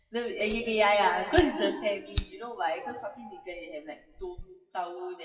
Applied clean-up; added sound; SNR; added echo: classical method WPE with log-MMSE.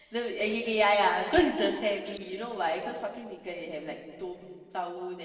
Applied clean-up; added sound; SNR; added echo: neural separator model SepFormer DNS4.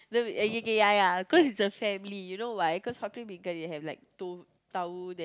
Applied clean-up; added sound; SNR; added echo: none; none; none; none.